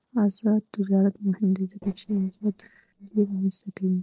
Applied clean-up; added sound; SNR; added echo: neural separator model SepFormer DNS4.